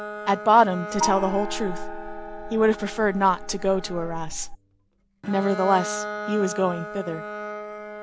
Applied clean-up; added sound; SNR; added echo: none; Bowed string instrument + Gong; 8 dB; none.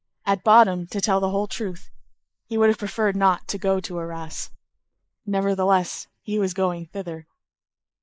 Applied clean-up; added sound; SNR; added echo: neural mask model Resemble Enhance denoiser.